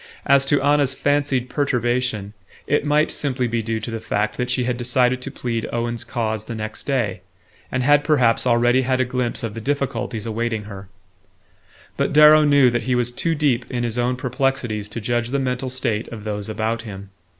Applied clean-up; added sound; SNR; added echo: none; none; none; none.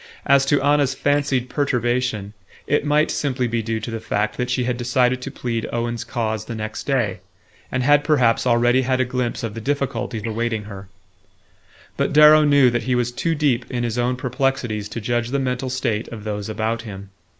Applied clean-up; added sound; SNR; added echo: neural mask model Resemble Enhance denoiser.